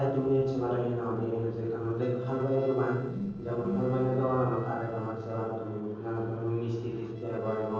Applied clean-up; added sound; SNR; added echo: neural separator model SepFormer DNS4.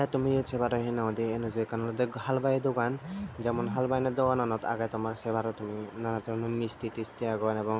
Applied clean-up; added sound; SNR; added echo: none; none; none; none.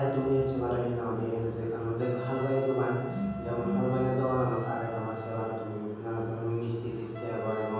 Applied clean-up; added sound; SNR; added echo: none; Wind instrument, woodwind instrument; 15 dB; reverberation time 1.3 s.